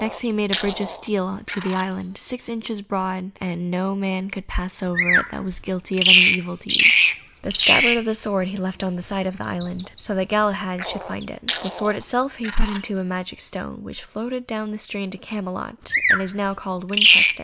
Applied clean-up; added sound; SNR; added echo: none; Bird vocalization, bird call, bird song; -1 dB; none.